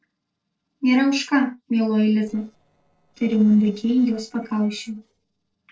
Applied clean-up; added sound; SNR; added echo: neural separator model SepFormer DNS4.